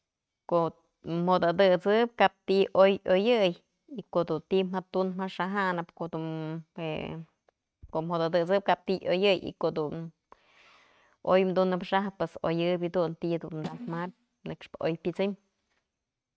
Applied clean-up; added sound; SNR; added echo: neural mask model RNNoise.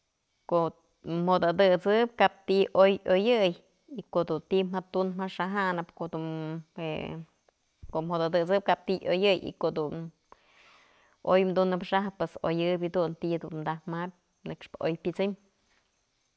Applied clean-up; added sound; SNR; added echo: none; none; none; none.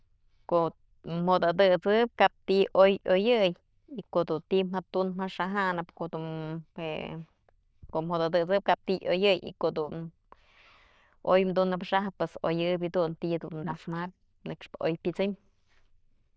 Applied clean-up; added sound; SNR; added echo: neural diffusion model UNIVERSE++.